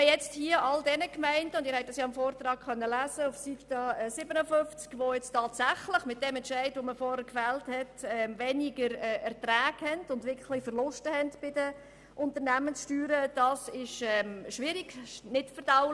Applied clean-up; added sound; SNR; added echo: none; none; none; none.